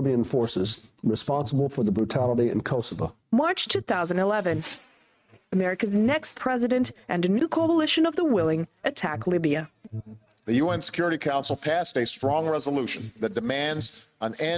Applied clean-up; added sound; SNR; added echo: neural mask model RNNoise.